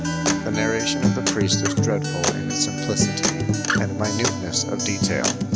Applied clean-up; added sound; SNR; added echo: none; Acoustic guitar; -4 dB; none.